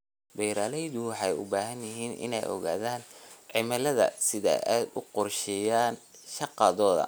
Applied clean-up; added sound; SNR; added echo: none; none; none; none.